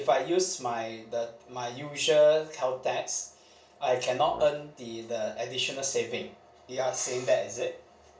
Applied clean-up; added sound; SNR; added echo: none; Brass instrument; 18 dB; reverberation time 0.3 s.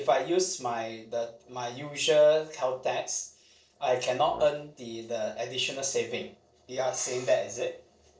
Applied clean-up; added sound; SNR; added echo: neural separator model SepFormer DNS4.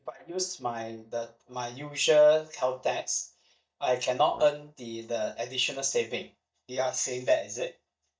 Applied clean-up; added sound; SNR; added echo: neural mask model DeepFilterNet 3.